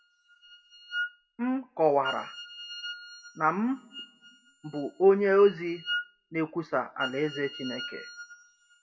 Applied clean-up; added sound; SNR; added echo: classical method WPE with log-MMSE.